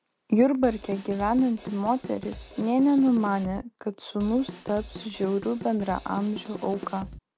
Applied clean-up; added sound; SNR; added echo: none; Drum kit; 14 dB; none.